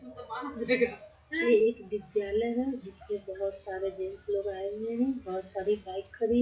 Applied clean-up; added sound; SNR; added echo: classical method WPE with log-MMSE.